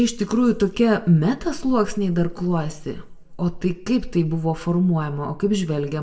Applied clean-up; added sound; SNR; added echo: none; none; none; reverberation time 0.4 s.